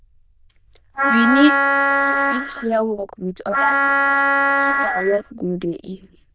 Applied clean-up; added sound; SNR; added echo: neural diffusion model UNIVERSE++.